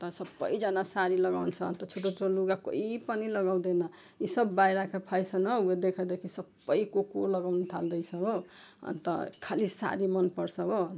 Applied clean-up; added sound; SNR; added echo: none; Tambourine; 14 dB; none.